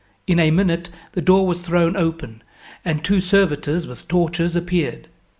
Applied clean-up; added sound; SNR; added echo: none; none; none; none.